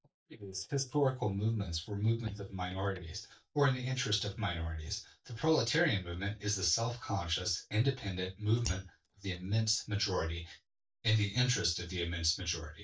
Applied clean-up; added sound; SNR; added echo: neural mask model DeepFilterNet 3.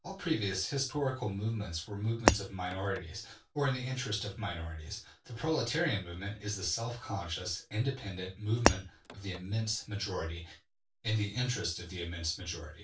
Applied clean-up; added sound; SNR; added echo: none; Shatter; -2 dB; reverberation time 0.2 s.